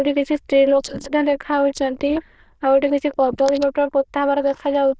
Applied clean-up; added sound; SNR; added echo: neural diffusion model UNIVERSE++.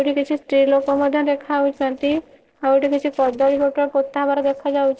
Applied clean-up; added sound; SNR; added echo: neural separator model SepFormer DNS4.